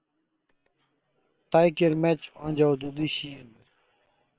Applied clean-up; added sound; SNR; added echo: neural separator model SepFormer WHAM!.